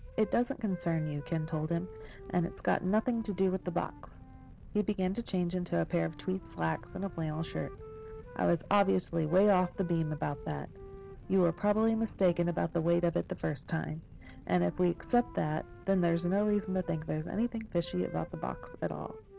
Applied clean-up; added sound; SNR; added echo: none; Wind instrument, woodwind instrument + Fire; 16 dB; none.